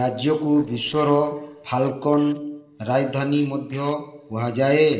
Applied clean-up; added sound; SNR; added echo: neural separator model SepFormer DNS4.